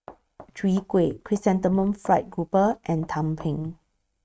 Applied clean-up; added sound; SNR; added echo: neural mask model RNNoise.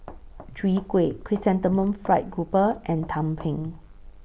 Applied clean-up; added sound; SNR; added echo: none; Knock + Walk, footsteps; 20 dB; none.